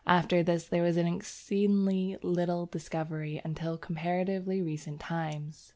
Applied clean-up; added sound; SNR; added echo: none; none; none; none.